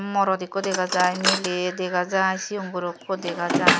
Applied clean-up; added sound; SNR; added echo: none; Drawer open or close; 3 dB; none.